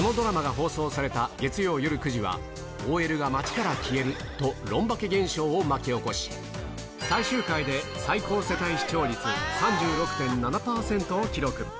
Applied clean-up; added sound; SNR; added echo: none; Keyboard (musical); 14 dB; none.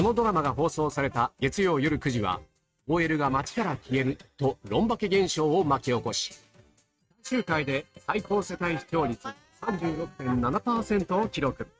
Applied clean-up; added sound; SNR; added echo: neural mask model RNNoise.